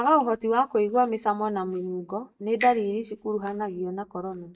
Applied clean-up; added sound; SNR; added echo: neural mask model DeepFilterNet 3.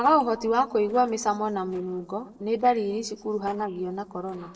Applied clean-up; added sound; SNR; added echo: neural separator model SepFormer DNS4.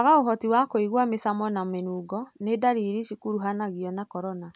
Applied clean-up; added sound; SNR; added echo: none; none; none; none.